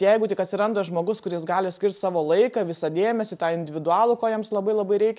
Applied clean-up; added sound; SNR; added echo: none; none; none; none.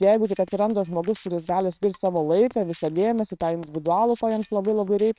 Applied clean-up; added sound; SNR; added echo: neural separator model SepFormer WHAMR!.